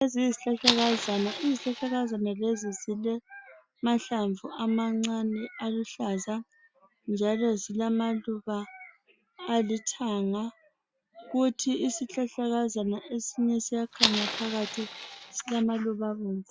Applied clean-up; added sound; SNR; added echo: none; Fire; 3 dB; none.